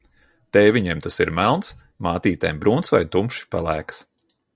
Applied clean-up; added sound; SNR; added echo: none; none; none; none.